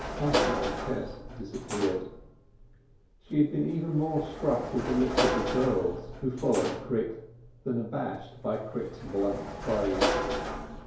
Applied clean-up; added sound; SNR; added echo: none; Sliding door / Slam; 3 dB; reverberation time 2.4 s.